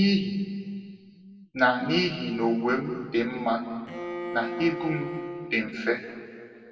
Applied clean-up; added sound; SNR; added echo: none; Bowed string instrument; 8 dB; reverberation time 1.8 s.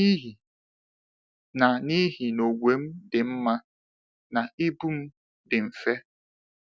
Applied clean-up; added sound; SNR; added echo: none; none; none; none.